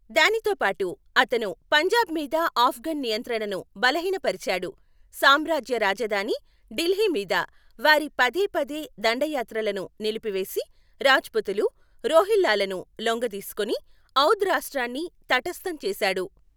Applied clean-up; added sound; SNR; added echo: none; none; none; none.